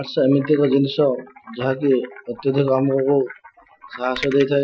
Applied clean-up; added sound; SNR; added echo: classical method Wiener filter.